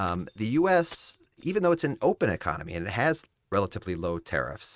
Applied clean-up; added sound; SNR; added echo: neural mask model RNNoise.